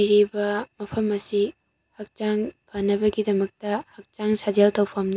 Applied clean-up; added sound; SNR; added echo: none; none; none; none.